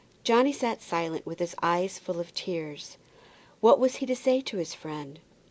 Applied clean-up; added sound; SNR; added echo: none; none; none; none.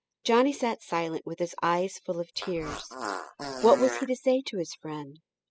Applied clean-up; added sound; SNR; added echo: classical method spectral subtraction.